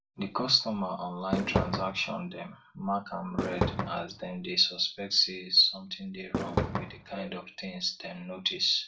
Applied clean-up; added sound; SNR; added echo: none; Fireworks; 2 dB; reverberation time 0.2 s.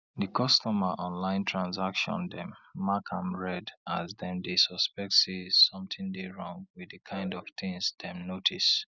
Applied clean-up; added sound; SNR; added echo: none; none; none; none.